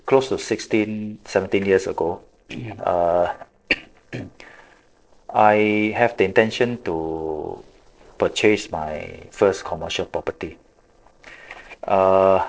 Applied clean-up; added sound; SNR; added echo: neural separator model SepFormer DNS4.